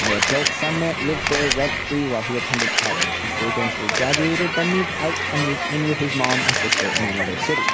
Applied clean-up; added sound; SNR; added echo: none; Crowd + Camera; -2 dB; none.